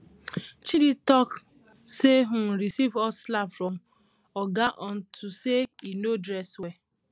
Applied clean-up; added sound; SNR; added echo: none; none; none; none.